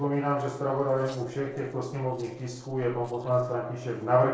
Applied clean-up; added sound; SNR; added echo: neural separator model SepFormer DNS4.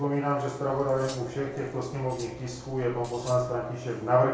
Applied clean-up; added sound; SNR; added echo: none; Cutlery, silverware; 19 dB; reverberation time 0.5 s.